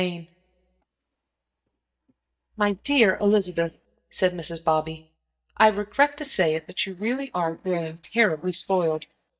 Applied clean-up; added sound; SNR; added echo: neural mask model DeepFilterNet 3.